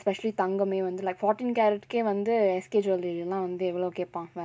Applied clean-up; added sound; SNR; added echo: none; none; none; none.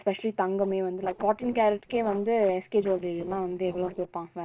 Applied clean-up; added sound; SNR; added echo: neural separator model SepFormer DNS4.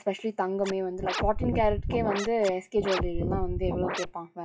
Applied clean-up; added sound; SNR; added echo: classical method log-MMSE.